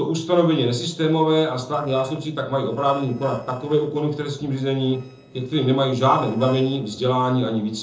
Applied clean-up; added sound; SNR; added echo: neural separator model SepFormer DNS4.